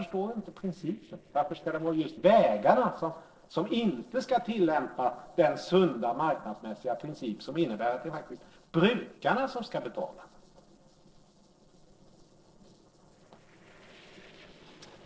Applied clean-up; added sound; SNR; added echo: neural separator model SepFormer DNS4.